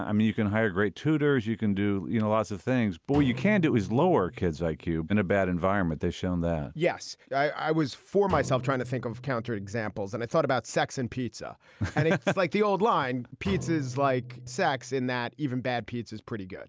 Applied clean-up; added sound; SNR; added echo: none; Drum; 17 dB; none.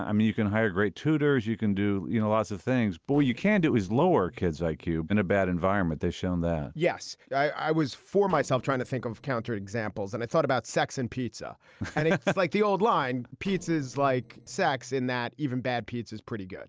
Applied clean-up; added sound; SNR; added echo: neural separator model SepFormer DNS4.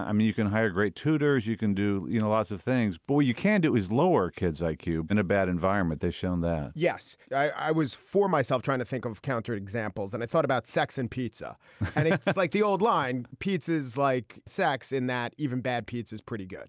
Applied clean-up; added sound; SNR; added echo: none; none; none; none.